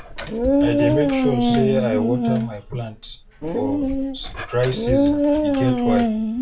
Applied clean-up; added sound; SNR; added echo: none; Dog; -5 dB; reverberation time 0.2 s.